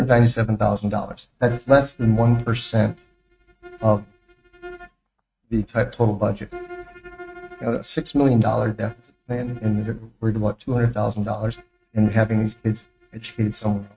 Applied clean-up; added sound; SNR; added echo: neural mask model RNNoise.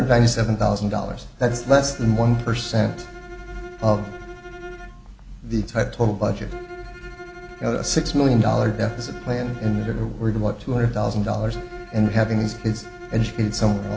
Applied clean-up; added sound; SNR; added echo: none; Bowed string instrument; 17 dB; none.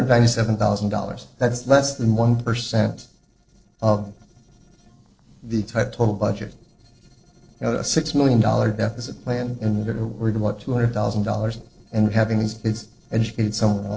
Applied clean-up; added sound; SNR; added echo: neural separator model SepFormer DNS4.